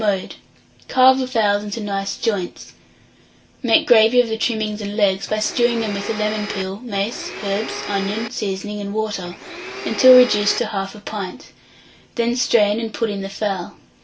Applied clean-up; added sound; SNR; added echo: none; Domestic sounds, home sounds; 10 dB; reverberation time 0.2 s.